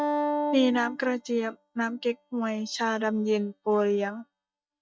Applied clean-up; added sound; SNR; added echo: neural mask model DeepFilterNet 3.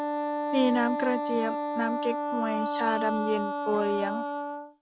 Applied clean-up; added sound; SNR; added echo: none; Wind instrument, woodwind instrument; 1 dB; none.